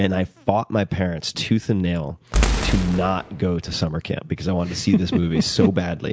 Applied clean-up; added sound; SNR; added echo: none; Boom; 3 dB; none.